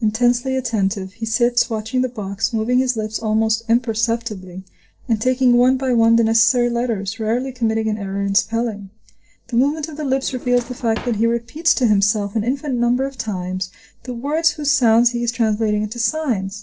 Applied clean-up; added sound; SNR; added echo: neural separator model SepFormer DNS4.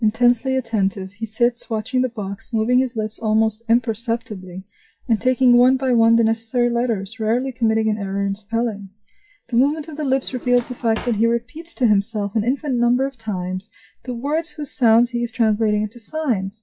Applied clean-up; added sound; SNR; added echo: classical method WPE with log-MMSE.